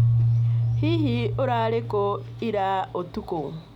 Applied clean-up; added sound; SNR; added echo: none; Keyboard (musical); -2 dB; none.